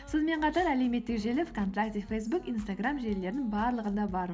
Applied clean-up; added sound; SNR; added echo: none; none; none; none.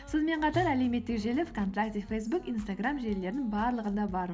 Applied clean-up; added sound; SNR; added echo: none; Tabla; 14 dB; none.